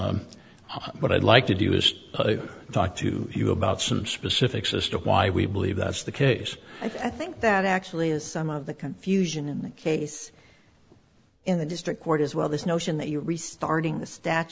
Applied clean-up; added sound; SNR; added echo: none; none; none; none.